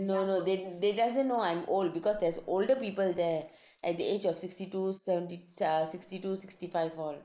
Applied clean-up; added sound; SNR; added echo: neural mask model Resemble Enhance denoiser.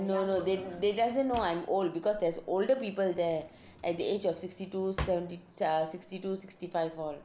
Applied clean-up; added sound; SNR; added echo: none; Drawer open or close; 17 dB; none.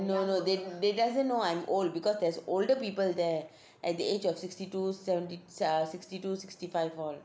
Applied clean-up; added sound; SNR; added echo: none; none; none; none.